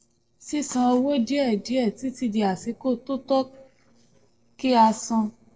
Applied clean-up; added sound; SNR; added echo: neural separator model SepFormer DNS4.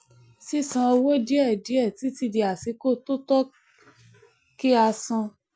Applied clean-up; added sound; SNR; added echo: none; none; none; none.